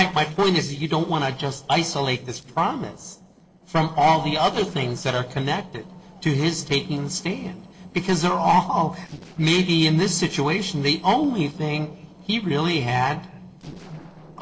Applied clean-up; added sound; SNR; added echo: neural separator model SepFormer DNS4.